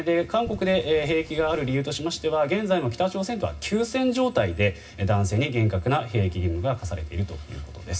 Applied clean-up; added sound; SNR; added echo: none; Wind; 15 dB; reverberation time 0.4 s.